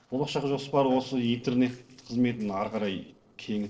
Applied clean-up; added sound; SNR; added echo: neural separator model SepFormer DNS4.